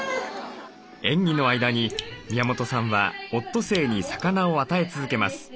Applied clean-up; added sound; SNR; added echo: none; Raindrop; 16 dB; none.